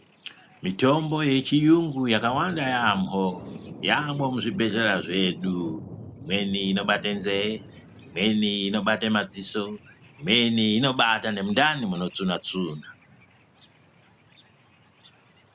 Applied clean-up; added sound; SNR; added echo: none; Thunder; 18 dB; none.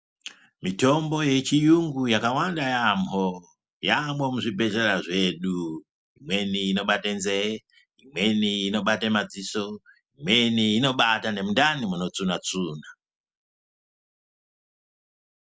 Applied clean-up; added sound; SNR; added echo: none; none; none; none.